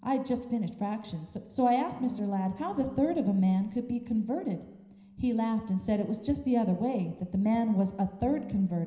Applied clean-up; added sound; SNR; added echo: none; Bass guitar; 19 dB; reverberation time 0.9 s.